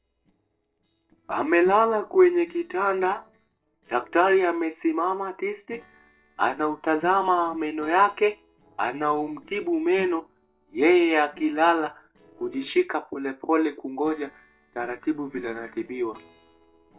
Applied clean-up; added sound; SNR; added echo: neural separator model SepFormer DNS4.